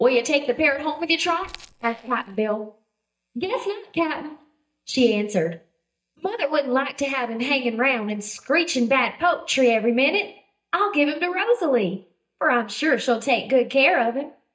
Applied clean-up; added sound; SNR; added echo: neural mask model DeepFilterNet 3.